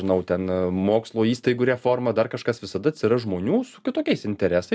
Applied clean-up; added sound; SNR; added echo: none; none; none; none.